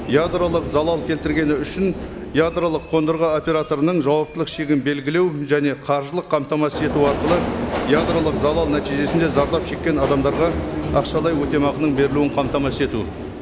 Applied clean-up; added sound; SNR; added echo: none; Subway, metro, underground; 7 dB; none.